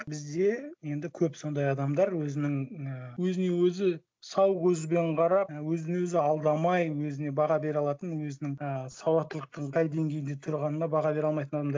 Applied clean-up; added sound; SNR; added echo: none; none; none; none.